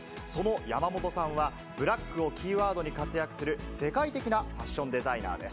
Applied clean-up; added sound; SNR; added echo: none; none; none; none.